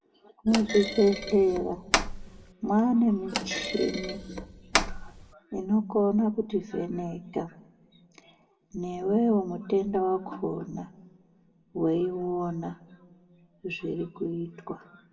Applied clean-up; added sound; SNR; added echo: none; Thump, thud; 4 dB; reverberation time 2.2 s.